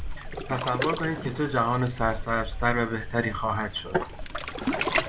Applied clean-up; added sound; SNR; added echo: none; Waves, surf; 4 dB; none.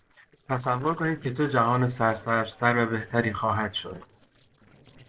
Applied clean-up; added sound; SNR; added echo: neural separator model SepFormer DNS4.